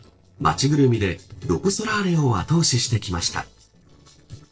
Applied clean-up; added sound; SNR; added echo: neural separator model SepFormer DNS4.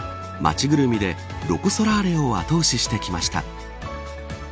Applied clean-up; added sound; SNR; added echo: none; none; none; none.